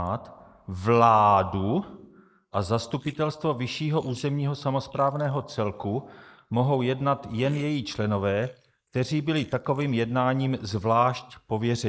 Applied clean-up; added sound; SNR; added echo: neural mask model Resemble Enhance denoiser.